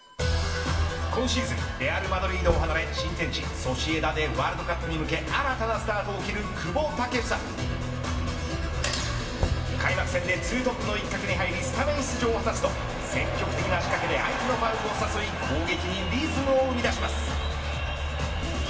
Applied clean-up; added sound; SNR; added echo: none; Knock / Wood; 10 dB; reverberation time 1.0 s.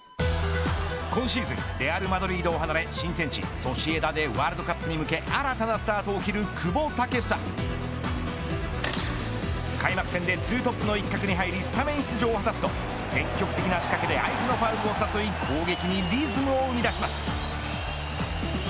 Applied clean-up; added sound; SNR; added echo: none; none; none; none.